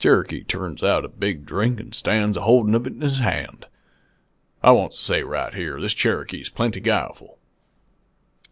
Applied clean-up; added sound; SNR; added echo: none; none; none; none.